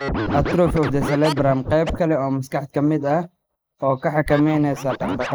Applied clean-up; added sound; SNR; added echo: neural mask model Resemble Enhance denoiser.